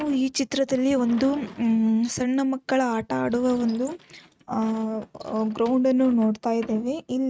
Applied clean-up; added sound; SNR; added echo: neural mask model RNNoise.